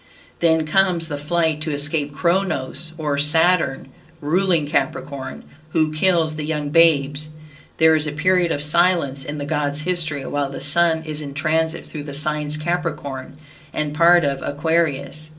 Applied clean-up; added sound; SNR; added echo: none; none; none; reverberation time 0.2 s.